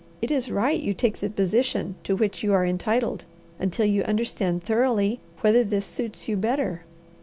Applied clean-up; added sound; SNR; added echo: none; none; none; none.